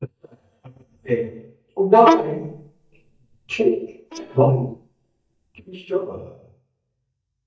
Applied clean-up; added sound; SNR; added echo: neural mask model DeepFilterNet 3.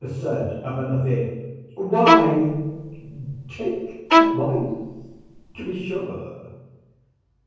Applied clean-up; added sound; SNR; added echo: none; Bowed string instrument; -3 dB; reverberation time 1.3 s.